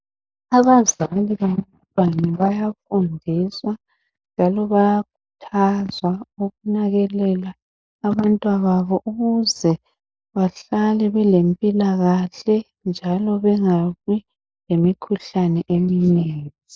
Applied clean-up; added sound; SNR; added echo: neural mask model Resemble Enhance denoiser.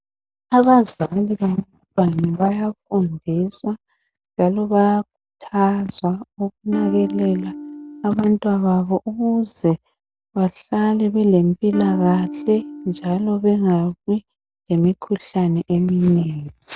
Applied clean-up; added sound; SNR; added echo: none; Electric guitar / Strum; 11 dB; none.